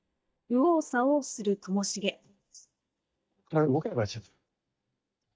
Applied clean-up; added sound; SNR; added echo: neural mask model DeepFilterNet 3.